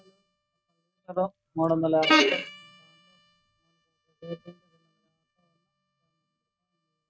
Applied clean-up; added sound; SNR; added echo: neural mask model RNNoise.